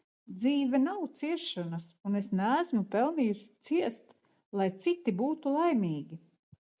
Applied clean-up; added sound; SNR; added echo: none; none; none; none.